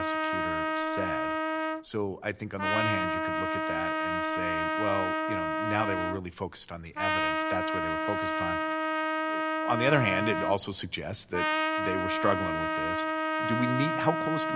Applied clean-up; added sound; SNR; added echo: none; Trumpet; -3 dB; none.